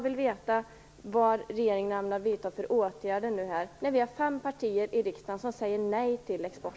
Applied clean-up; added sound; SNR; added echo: none; none; none; none.